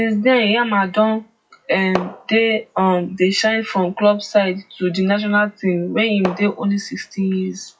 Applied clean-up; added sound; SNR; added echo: classical method WPE with log-MMSE.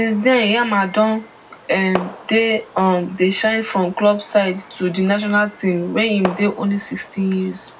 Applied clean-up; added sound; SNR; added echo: none; Fireworks; 17 dB; reverberation time 0.4 s.